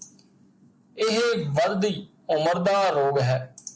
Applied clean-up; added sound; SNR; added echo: none; none; none; none.